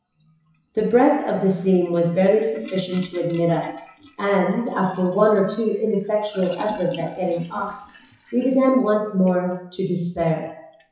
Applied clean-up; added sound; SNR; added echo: classical method WPE with log-MMSE.